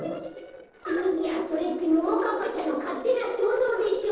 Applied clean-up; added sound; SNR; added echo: neural separator model SepFormer DNS4.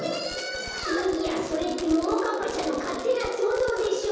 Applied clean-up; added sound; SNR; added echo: none; Fireworks; 16 dB; reverberation time 1.1 s.